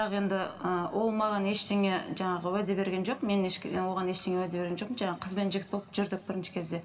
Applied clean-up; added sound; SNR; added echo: none; none; none; reverberation time 1.8 s.